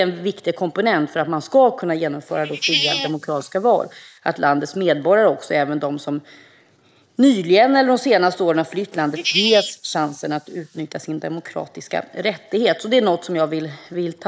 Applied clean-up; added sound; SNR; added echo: neural mask model Resemble Enhance denoiser.